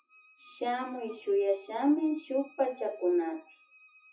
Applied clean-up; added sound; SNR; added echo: classical method WPE with log-MMSE.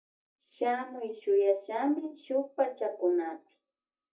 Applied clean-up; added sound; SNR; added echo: neural mask model DeepFilterNet 3.